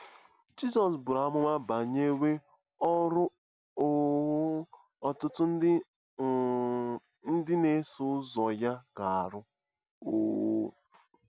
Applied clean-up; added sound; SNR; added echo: none; none; none; none.